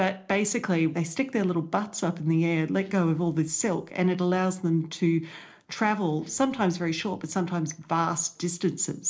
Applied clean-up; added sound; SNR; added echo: neural separator model SepFormer DNS4.